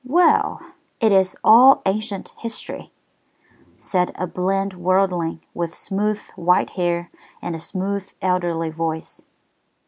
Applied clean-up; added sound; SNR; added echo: none; none; none; none.